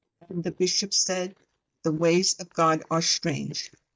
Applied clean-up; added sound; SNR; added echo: neural mask model DeepFilterNet 3.